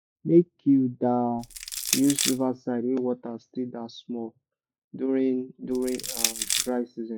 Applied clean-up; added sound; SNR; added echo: classical method log-MMSE.